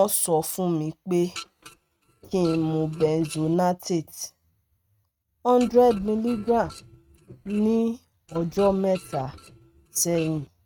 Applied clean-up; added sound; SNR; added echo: neural mask model RNNoise.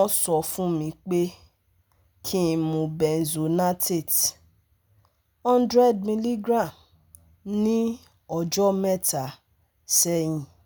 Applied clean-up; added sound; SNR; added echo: none; none; none; none.